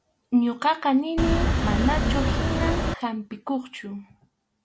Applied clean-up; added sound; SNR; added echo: none; Wind; -4 dB; none.